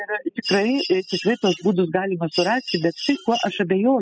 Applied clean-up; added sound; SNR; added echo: classical method spectral subtraction.